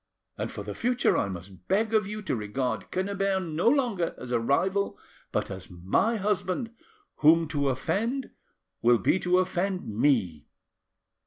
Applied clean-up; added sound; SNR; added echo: none; none; none; none.